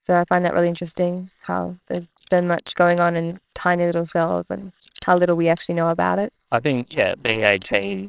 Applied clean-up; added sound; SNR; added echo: neural separator model SepFormer WHAMR!.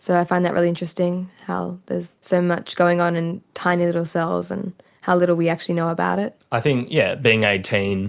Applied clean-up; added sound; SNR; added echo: none; none; none; none.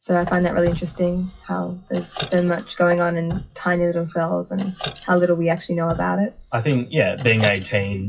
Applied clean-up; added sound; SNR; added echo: classical method WPE with log-MMSE.